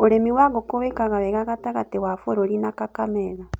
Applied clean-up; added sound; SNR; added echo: none; none; none; none.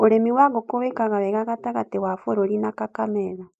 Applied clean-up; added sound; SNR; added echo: neural mask model Resemble Enhance denoiser.